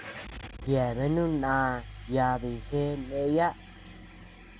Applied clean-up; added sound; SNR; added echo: none; Engine starting / Car; 13 dB; none.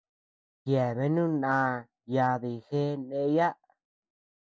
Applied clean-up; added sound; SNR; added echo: none; none; none; none.